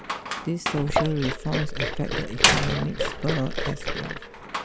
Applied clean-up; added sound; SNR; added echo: none; Slam + Liquid; -3 dB; none.